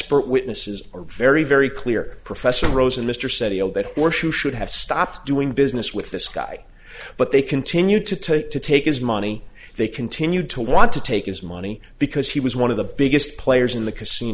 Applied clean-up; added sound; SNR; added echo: none; Slam; 5 dB; none.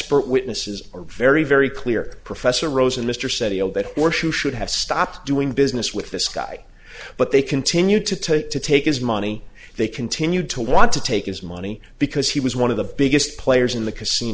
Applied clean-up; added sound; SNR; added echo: none; none; none; none.